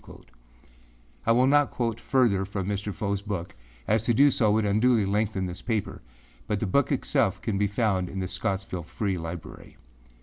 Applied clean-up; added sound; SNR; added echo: none; none; none; none.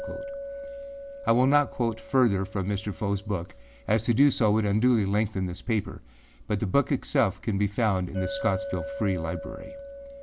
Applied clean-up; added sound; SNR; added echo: none; Chink, clink; 14 dB; none.